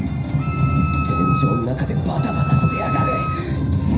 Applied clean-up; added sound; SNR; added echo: none; Wind instrument, woodwind instrument; 8 dB; reverberation time 0.5 s.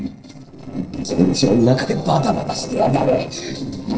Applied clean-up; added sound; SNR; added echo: neural separator model SepFormer DNS4.